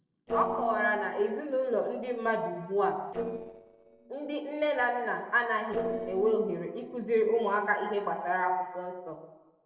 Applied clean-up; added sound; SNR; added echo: neural separator model SepFormer DNS4.